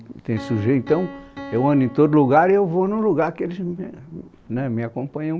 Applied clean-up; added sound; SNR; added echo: none; Piano; 20 dB; none.